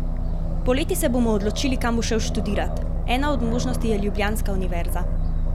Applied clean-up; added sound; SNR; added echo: none; Aircraft; -3 dB; none.